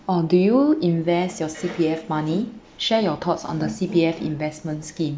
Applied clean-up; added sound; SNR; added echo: none; none; none; none.